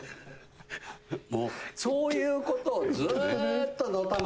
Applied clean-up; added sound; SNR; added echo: none; Telephone; 20 dB; none.